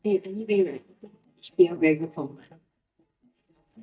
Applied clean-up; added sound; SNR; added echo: neural mask model DeepFilterNet 3.